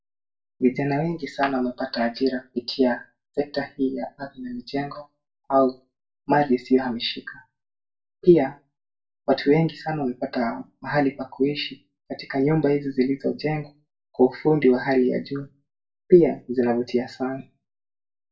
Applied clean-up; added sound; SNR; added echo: none; none; none; reverberation time 0.2 s.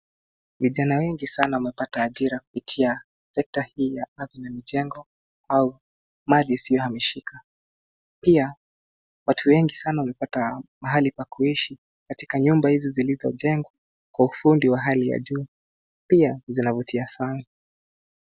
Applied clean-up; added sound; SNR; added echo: none; none; none; none.